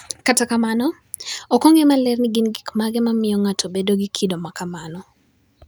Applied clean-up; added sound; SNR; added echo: none; none; none; none.